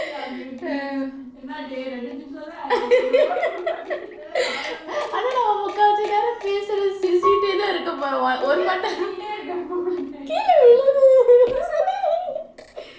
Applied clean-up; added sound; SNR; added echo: neural separator model SepFormer DNS4.